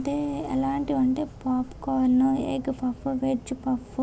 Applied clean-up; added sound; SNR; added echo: none; none; none; none.